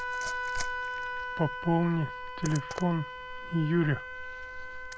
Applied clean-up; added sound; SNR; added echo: none; Liquid + Wind instrument, woodwind instrument; 5 dB; none.